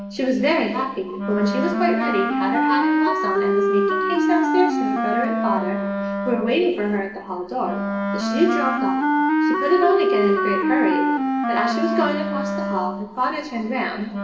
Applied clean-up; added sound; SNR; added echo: none; Wind instrument, woodwind instrument; -1 dB; reverberation time 1.1 s.